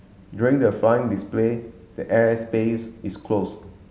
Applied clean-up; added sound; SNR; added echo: none; none; none; none.